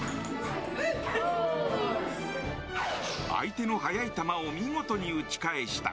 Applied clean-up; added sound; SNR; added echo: none; none; none; none.